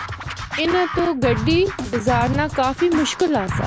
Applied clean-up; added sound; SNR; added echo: none; Scratching (performance technique); 6 dB; none.